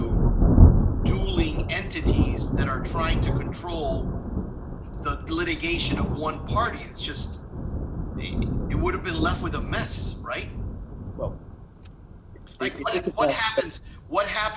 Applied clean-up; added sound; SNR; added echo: none; Thunder; -5 dB; none.